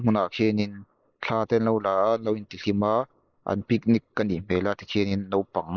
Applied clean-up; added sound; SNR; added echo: neural mask model Resemble Enhance denoiser.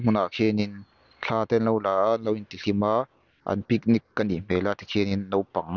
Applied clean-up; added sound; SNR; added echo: none; none; none; none.